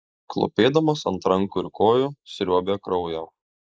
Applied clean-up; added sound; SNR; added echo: neural mask model Resemble Enhance denoiser.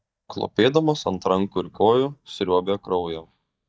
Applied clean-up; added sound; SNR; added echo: neural mask model DeepFilterNet 3.